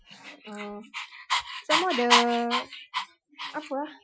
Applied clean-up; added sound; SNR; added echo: classical method Wiener filter.